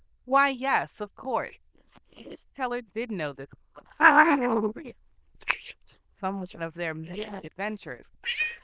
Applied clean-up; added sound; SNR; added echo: neural diffusion model UNIVERSE++.